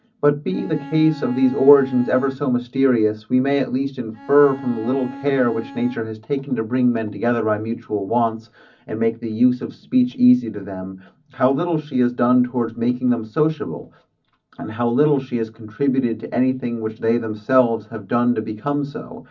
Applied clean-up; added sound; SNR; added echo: none; Bowed string instrument; 15 dB; reverberation time 0.4 s.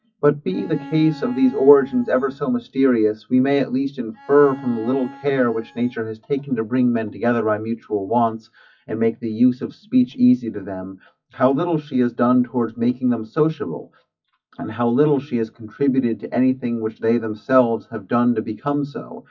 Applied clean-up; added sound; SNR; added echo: classical method WPE with log-MMSE.